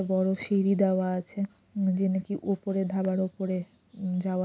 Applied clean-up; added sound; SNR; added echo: none; none; none; none.